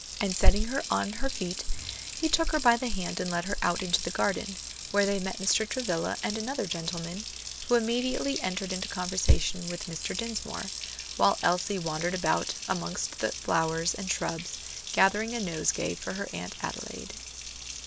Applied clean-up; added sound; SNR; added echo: none; Water tap, faucet; 10 dB; none.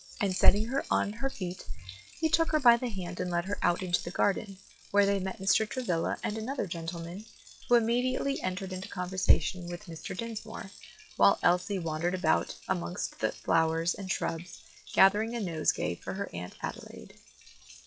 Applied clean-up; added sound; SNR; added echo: classical method log-MMSE.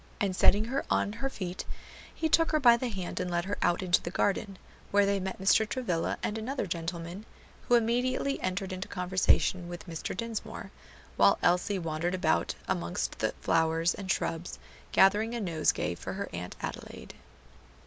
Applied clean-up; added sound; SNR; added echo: none; none; none; none.